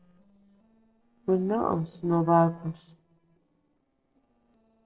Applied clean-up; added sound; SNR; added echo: neural separator model SepFormer DNS4.